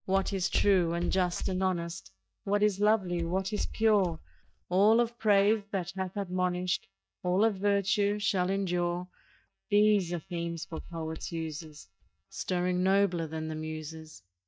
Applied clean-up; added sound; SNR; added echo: neural mask model DeepFilterNet 3.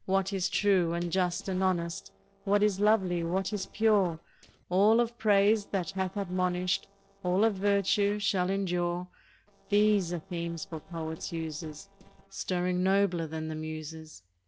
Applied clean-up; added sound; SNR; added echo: neural separator model SepFormer DNS4.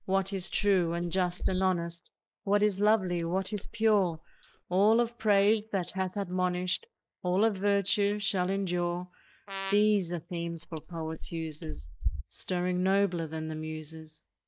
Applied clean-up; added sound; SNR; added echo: neural mask model Resemble Enhance denoiser.